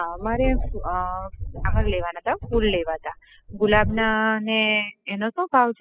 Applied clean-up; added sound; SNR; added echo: classical method spectral subtraction.